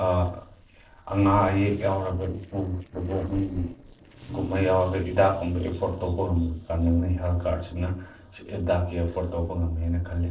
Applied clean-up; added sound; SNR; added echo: neural separator model SepFormer DNS4.